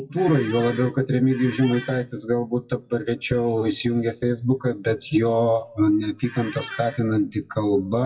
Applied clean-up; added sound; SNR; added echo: classical method WPE with log-MMSE.